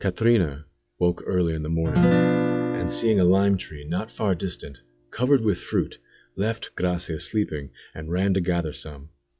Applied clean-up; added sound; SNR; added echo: classical method log-MMSE.